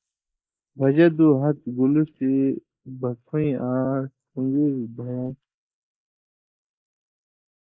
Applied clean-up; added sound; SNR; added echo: neural mask model Resemble Enhance denoiser.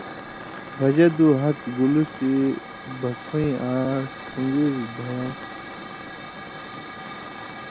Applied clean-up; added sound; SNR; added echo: none; Hiss / Fire; 12 dB; none.